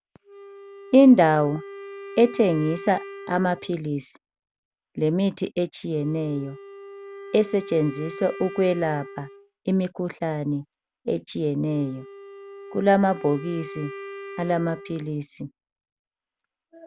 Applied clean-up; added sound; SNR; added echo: none; Wind instrument, woodwind instrument; 16 dB; none.